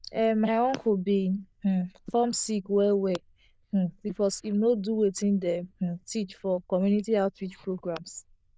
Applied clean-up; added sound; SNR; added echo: neural diffusion model UNIVERSE++.